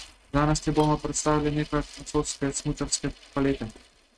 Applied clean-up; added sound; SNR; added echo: neural mask model RNNoise.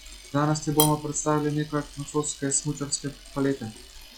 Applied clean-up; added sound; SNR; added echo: classical method log-MMSE.